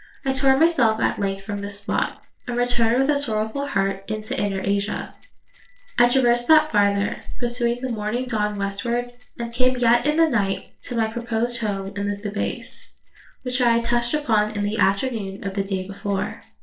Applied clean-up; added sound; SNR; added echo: neural separator model SepFormer DNS4.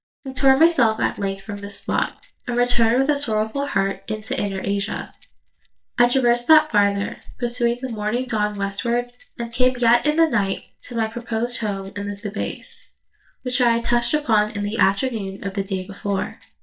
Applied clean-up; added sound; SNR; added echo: neural mask model DeepFilterNet 3.